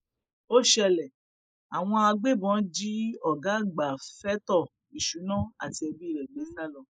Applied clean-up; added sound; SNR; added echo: neural mask model Resemble Enhance denoiser.